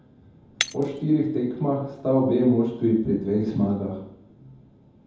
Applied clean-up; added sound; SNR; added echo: none; Shatter; 13 dB; reverberation time 0.9 s.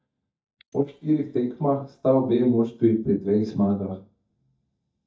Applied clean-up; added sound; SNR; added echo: neural mask model DeepFilterNet 3.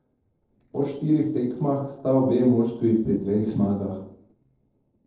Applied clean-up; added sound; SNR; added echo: neural separator model SepFormer DNS4.